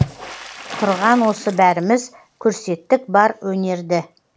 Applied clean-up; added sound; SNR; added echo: none; Water / Splash, splatter; 12 dB; none.